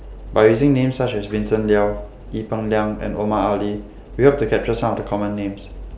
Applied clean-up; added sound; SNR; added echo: none; none; none; none.